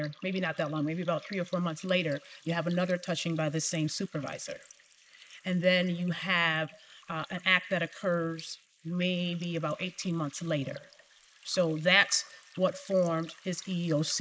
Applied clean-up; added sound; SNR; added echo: neural mask model Resemble Enhance denoiser.